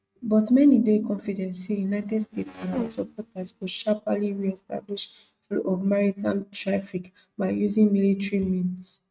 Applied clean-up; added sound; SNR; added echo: neural mask model RNNoise.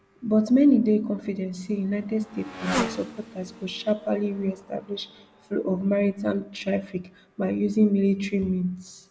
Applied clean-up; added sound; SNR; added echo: none; Motorcycle; 14 dB; none.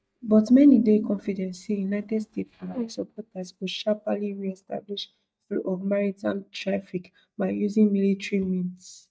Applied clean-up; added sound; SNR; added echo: neural mask model DeepFilterNet 3.